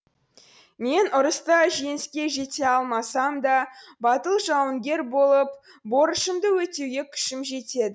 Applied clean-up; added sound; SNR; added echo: none; none; none; none.